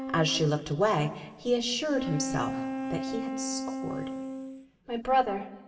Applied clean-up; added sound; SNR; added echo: none; Wind instrument, woodwind instrument; 6 dB; reverberation time 2.8 s.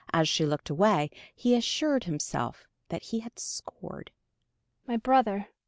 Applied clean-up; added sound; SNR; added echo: none; none; none; none.